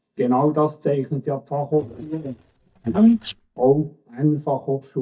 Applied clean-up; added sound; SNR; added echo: neural mask model DeepFilterNet 3.